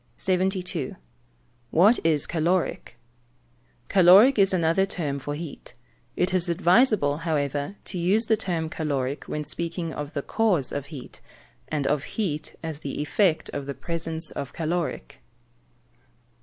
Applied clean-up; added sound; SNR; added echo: none; none; none; none.